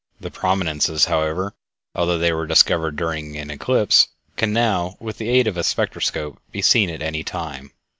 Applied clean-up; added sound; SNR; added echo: none; none; none; none.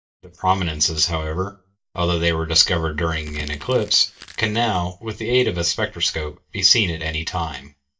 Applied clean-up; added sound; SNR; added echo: neural mask model DeepFilterNet 3.